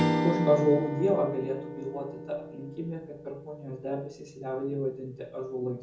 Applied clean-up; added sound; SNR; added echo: none; Strum; 4 dB; reverberation time 0.6 s.